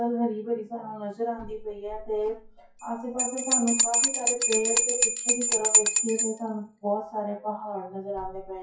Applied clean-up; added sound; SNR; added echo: classical method WPE with log-MMSE.